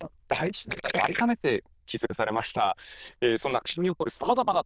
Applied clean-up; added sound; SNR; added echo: neural diffusion model UNIVERSE++.